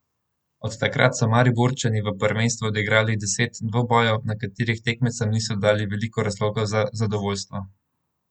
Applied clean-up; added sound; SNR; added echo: none; none; none; none.